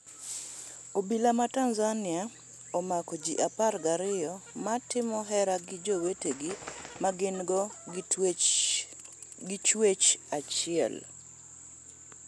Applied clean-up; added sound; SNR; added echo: none; Bird; 19 dB; none.